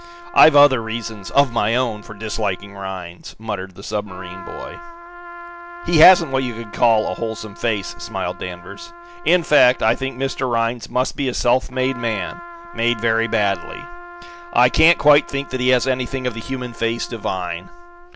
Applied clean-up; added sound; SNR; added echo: none; Trumpet; 17 dB; none.